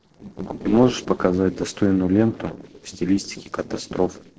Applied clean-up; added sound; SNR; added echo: neural separator model SepFormer DNS4.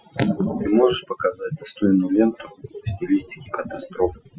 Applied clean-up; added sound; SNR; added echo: classical method Wiener filter.